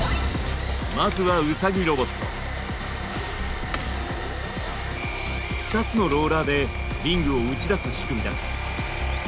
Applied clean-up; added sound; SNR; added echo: none; Organ + Harmonica; 19 dB; none.